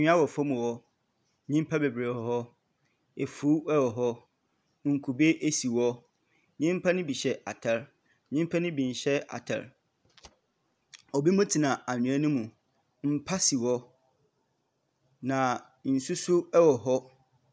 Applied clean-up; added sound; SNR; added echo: none; none; none; none.